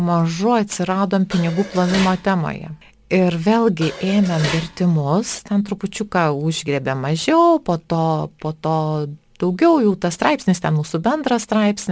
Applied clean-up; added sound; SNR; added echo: none; Dishes, pots, and pans; 12 dB; none.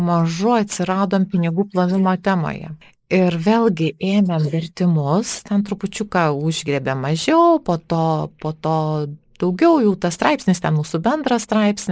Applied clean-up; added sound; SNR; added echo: neural mask model Resemble Enhance denoiser.